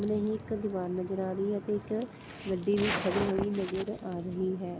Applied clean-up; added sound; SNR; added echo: none; none; none; none.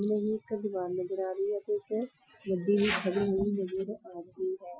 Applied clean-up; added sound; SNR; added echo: classical method Wiener filter.